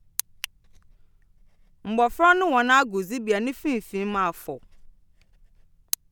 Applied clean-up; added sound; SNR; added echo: none; none; none; none.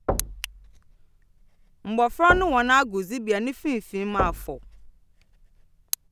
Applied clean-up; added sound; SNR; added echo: none; Knock / Wood / Percussion; 8 dB; none.